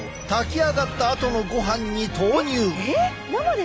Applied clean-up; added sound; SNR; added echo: none; none; none; none.